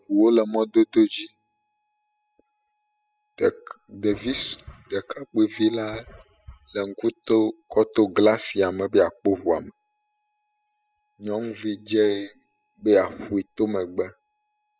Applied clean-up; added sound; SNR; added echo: classical method spectral subtraction.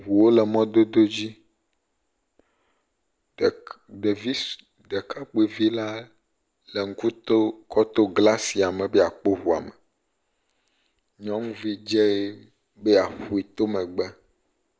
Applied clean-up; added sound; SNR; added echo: none; none; none; none.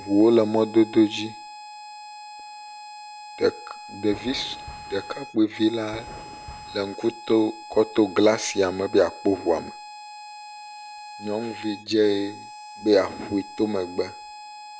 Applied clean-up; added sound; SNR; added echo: none; Thunder + Harmonica; 15 dB; none.